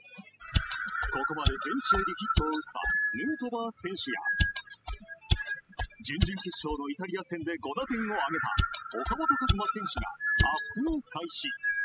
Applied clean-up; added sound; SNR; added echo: classical method spectral subtraction.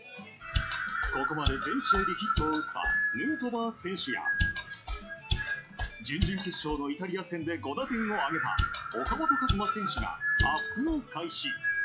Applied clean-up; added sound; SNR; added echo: classical method log-MMSE.